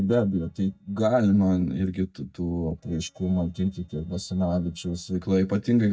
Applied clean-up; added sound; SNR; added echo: neural mask model DeepFilterNet 3.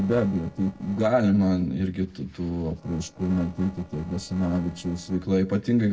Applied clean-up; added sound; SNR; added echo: neural separator model SepFormer DNS4.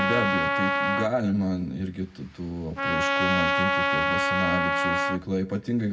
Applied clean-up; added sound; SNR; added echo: none; Trumpet; -2 dB; reverberation time 0.4 s.